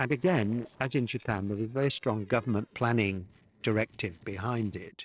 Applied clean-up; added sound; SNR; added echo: neural separator model SepFormer DNS4.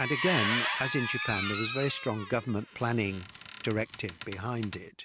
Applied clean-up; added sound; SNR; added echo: none; Squeak; 2 dB; none.